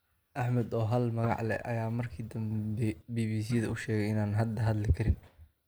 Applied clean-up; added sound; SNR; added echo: neural mask model Resemble Enhance denoiser.